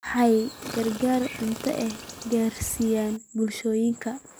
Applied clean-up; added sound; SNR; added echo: none; Chirp, tweet; 13 dB; none.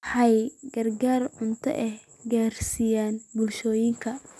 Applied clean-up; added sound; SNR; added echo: none; none; none; none.